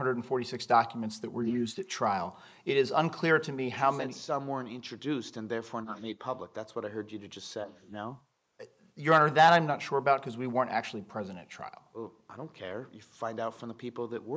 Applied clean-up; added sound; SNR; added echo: neural mask model Resemble Enhance denoiser.